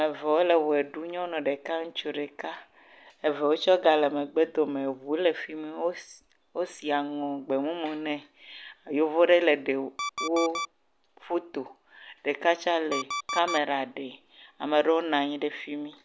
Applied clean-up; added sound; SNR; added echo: none; Alarm; 8 dB; none.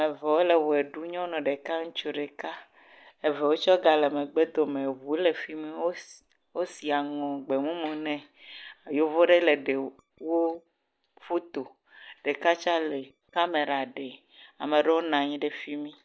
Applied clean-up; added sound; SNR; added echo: neural mask model DeepFilterNet 3.